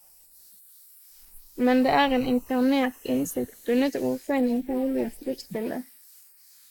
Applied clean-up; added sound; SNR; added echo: neural mask model Resemble Enhance denoiser.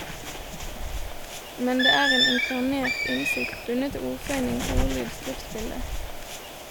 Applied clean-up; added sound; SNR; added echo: none; Bird; -2 dB; none.